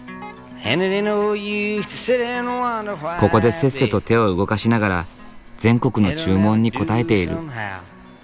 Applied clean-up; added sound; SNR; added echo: none; none; none; none.